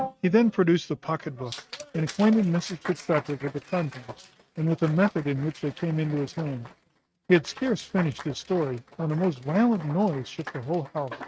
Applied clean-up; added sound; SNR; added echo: neural mask model RNNoise.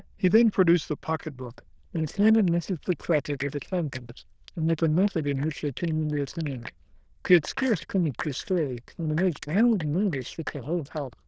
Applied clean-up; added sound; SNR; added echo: neural diffusion model UNIVERSE++.